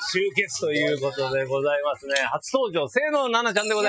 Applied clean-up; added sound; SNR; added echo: classical method Wiener filter.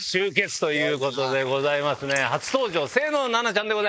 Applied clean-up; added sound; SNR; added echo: neural mask model Resemble Enhance denoiser.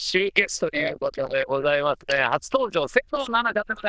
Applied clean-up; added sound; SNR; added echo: neural diffusion model UNIVERSE++.